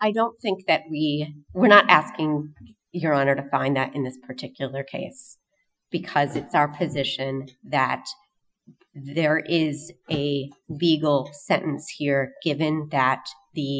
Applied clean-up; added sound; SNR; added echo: classical method Wiener filter.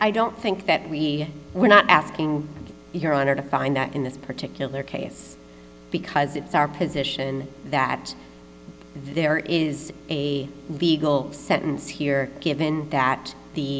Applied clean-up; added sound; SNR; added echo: none; none; none; none.